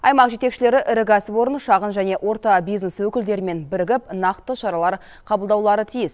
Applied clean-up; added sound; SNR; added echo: none; none; none; none.